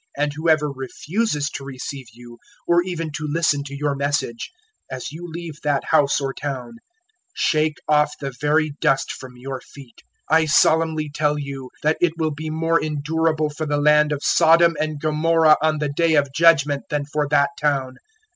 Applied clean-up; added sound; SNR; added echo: none; none; none; none.